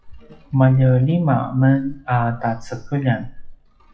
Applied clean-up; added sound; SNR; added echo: classical method WPE with log-MMSE.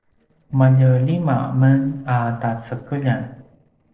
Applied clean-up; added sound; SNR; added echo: neural separator model SepFormer DNS4.